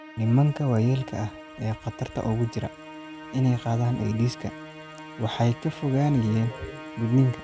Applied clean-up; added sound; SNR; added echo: none; Musical instrument; 16 dB; none.